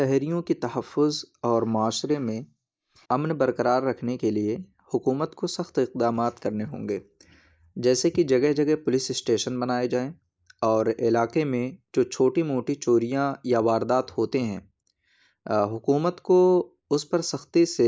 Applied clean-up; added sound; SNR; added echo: neural mask model Resemble Enhance denoiser.